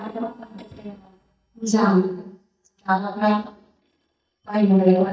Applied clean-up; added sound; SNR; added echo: neural mask model DeepFilterNet 3.